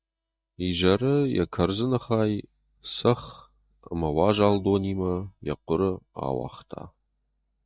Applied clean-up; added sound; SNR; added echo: neural mask model DeepFilterNet 3.